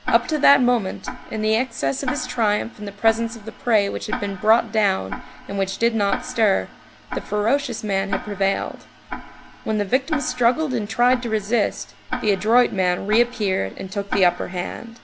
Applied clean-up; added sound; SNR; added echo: none; Tick-tock; 12 dB; none.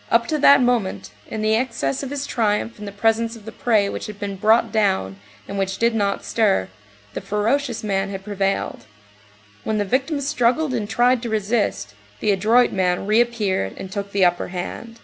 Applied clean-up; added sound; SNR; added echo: none; none; none; none.